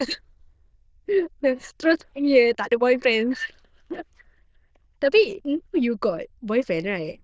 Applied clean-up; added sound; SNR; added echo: neural diffusion model UNIVERSE++.